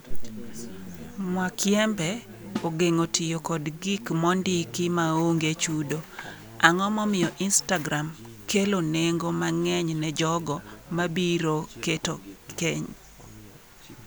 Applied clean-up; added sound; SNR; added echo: none; Snare drum; 16 dB; none.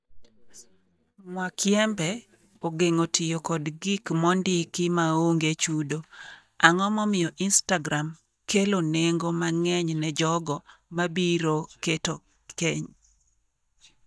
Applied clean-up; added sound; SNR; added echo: neural mask model DeepFilterNet 3.